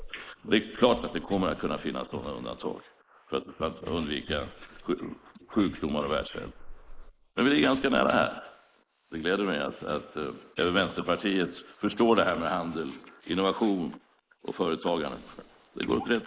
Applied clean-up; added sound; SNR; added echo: neural mask model Resemble Enhance denoiser.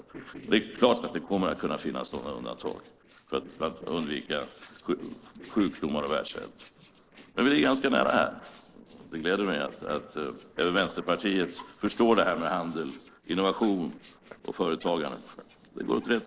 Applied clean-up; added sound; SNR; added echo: neural separator model SepFormer DNS4.